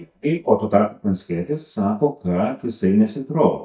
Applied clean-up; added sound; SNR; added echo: neural mask model DeepFilterNet 3.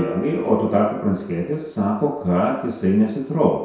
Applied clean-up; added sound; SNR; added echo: none; Piano; 16 dB; reverberation time 0.7 s.